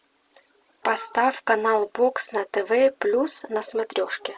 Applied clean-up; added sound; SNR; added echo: none; none; none; none.